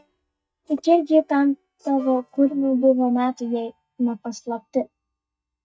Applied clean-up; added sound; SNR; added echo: neural mask model DeepFilterNet 3.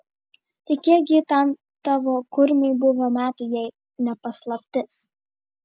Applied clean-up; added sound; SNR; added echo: none; none; none; none.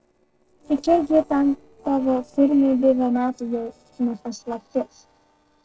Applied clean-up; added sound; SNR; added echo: neural separator model SepFormer DNS4.